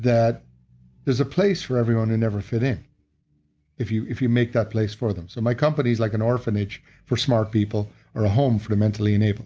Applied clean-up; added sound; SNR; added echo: none; none; none; none.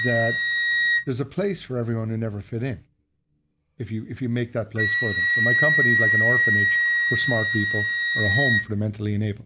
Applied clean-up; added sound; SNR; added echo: none; Wind instrument, woodwind instrument; -4 dB; none.